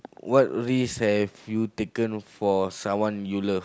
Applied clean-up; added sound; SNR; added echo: none; none; none; none.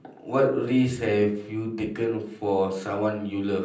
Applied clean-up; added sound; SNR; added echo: none; none; none; reverberation time 0.6 s.